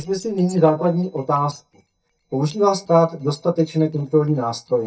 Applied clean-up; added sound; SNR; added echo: neural mask model DeepFilterNet 3.